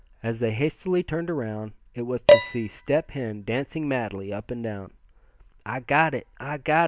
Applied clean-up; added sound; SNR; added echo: none; Dishes, pots, and pans; -3 dB; none.